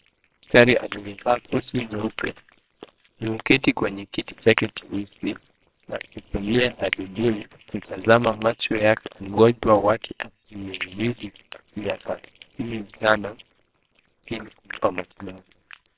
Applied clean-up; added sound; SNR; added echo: neural separator model SepFormer WHAMR!.